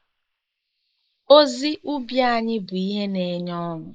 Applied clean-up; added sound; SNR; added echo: neural mask model Resemble Enhance denoiser.